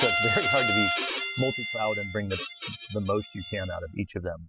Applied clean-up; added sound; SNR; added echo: classical method spectral subtraction.